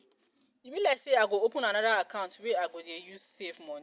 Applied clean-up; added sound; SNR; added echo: none; none; none; none.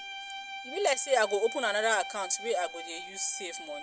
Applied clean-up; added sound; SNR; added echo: none; Bowed string instrument; 11 dB; none.